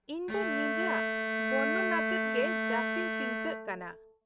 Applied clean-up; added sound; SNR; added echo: neural mask model RNNoise.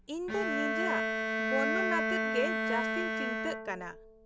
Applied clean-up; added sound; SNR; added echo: none; Bowed string instrument; -4 dB; none.